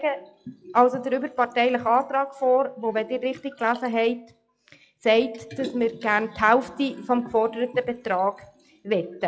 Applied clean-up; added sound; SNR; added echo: classical method log-MMSE.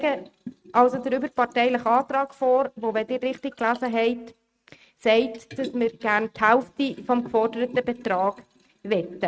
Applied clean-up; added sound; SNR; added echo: neural mask model RNNoise.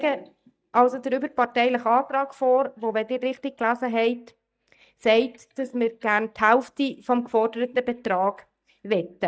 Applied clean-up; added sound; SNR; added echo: neural mask model DeepFilterNet 3.